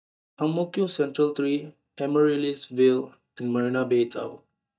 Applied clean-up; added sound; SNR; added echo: neural mask model DeepFilterNet 3.